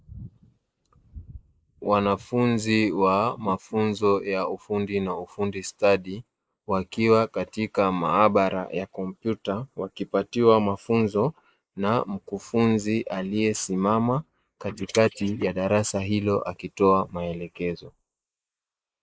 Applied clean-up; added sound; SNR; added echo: neural mask model Resemble Enhance denoiser.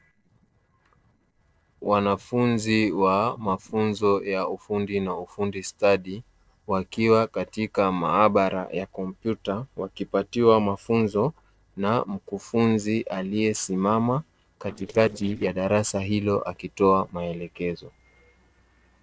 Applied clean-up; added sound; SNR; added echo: neural separator model SepFormer DNS4.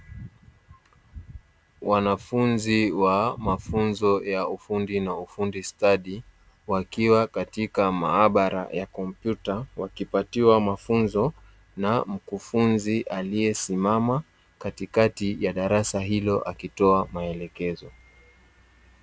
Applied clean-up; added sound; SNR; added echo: none; none; none; none.